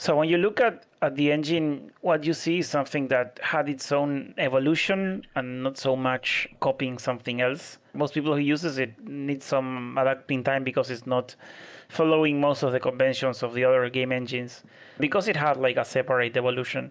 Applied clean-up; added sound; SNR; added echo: neural mask model Resemble Enhance denoiser.